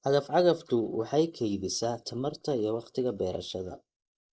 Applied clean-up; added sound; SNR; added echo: neural mask model Resemble Enhance denoiser.